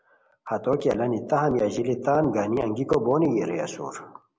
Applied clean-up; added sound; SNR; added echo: none; none; none; none.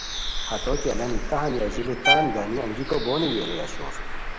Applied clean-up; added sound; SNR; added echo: none; Bowed string instrument + Bird; 0 dB; none.